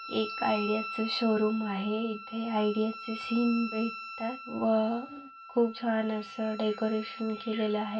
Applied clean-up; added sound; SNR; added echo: none; Wind instrument, woodwind instrument; 11 dB; reverberation time 0.2 s.